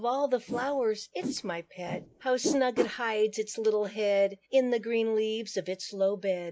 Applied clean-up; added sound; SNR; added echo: neural mask model Resemble Enhance denoiser.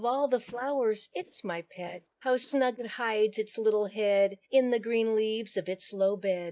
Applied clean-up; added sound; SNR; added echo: neural mask model DeepFilterNet 3.